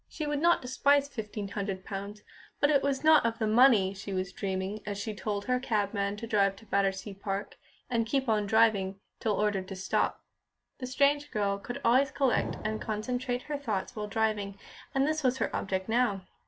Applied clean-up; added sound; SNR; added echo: none; Explosion; 11 dB; none.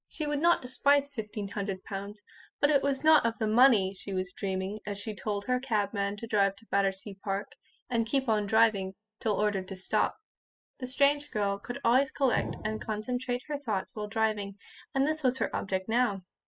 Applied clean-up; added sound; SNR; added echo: classical method spectral subtraction.